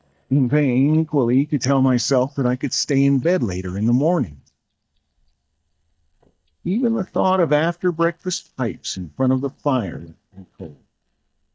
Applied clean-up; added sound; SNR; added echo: neural mask model DeepFilterNet 3.